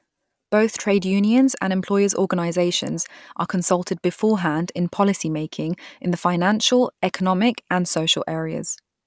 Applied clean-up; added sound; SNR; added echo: none; none; none; none.